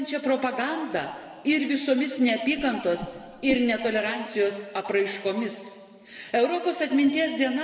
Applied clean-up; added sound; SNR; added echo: none; Whoosh, swoosh, swish; 12 dB; reverberation time 2.1 s.